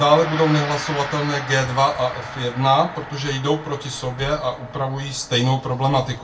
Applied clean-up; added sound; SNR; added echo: none; Gong; 13 dB; reverberation time 0.2 s.